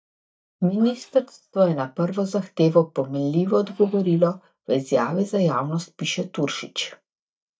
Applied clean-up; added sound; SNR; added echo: neural mask model DeepFilterNet 3.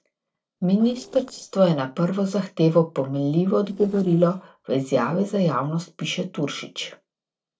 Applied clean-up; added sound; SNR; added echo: neural separator model SepFormer DNS4.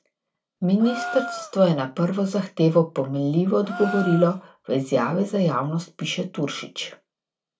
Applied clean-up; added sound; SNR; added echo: none; Gasp; 13 dB; reverberation time 0.2 s.